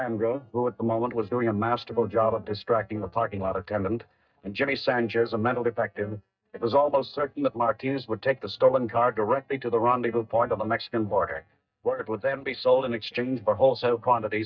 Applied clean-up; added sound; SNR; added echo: neural mask model DeepFilterNet 3.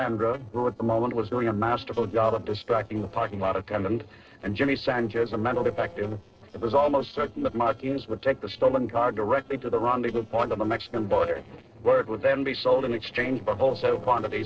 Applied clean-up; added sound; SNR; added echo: neural separator model SepFormer DNS4.